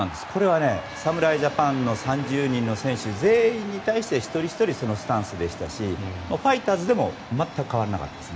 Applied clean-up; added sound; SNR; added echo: none; none; none; none.